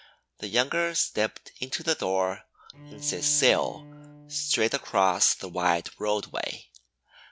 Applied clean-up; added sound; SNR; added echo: none; Bowed string instrument; 19 dB; none.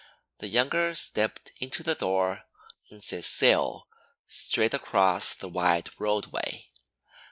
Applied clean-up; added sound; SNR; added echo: neural mask model Resemble Enhance denoiser.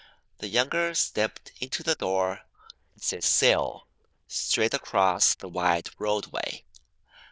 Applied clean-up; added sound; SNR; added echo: neural diffusion model UNIVERSE++.